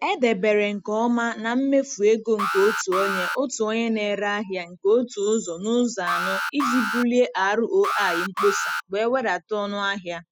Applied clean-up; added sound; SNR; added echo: classical method spectral subtraction.